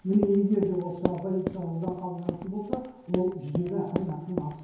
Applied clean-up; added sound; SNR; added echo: none; Run; 7 dB; reverberation time 0.9 s.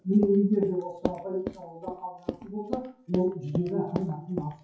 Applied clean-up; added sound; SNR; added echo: classical method WPE with log-MMSE.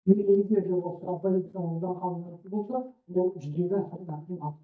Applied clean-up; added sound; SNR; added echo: neural mask model DeepFilterNet 3.